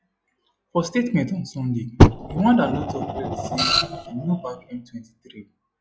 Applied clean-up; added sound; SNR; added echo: classical method log-MMSE.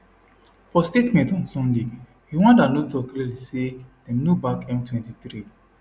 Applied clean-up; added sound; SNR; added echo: none; none; none; none.